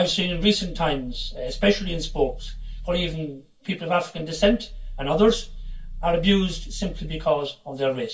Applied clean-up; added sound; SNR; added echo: none; Growling; 10 dB; reverberation time 0.2 s.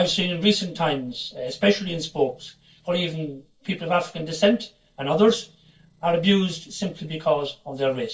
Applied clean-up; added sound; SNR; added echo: neural separator model SepFormer DNS4.